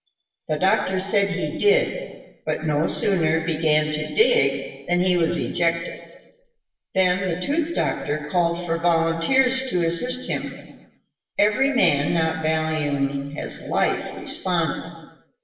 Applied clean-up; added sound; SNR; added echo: none; none; none; reverberation time 1.3 s.